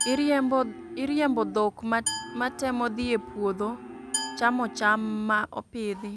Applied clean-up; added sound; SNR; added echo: none; Glass + Livestock, farm animals, working animals; 10 dB; none.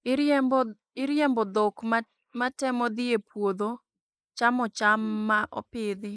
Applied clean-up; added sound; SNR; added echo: neural mask model Resemble Enhance denoiser.